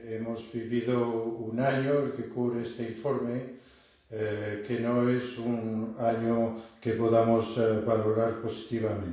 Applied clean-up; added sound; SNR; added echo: none; none; none; reverberation time 0.7 s.